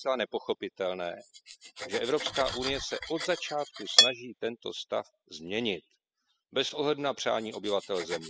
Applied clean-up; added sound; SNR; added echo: classical method spectral subtraction.